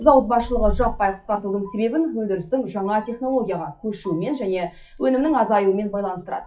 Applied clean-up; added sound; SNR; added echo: classical method WPE with log-MMSE.